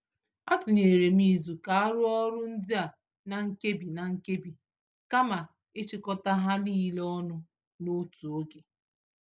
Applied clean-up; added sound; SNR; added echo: none; none; none; none.